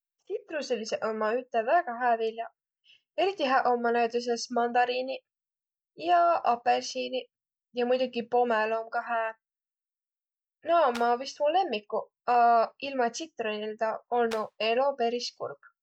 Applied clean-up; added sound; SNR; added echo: none; Clapping; 17 dB; none.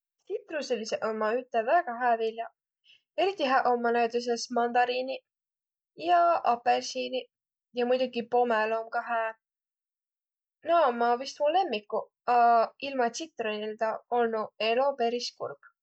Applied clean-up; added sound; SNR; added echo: none; none; none; none.